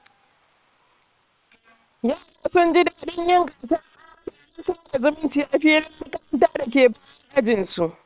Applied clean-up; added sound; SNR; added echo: neural separator model SepFormer WHAM!.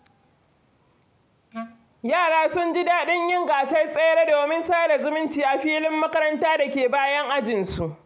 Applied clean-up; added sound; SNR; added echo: none; Wind instrument, woodwind instrument; 16 dB; none.